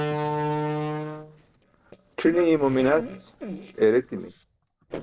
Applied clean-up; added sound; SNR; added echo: neural separator model SepFormer DNS4.